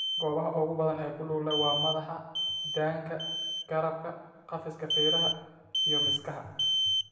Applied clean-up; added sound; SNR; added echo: none; Alarm; -1 dB; reverberation time 1.1 s.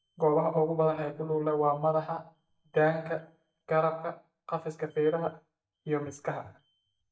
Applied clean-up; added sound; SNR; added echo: neural mask model DeepFilterNet 3.